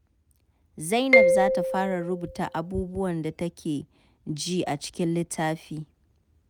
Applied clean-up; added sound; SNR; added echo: none; Marimba, xylophone; -3 dB; none.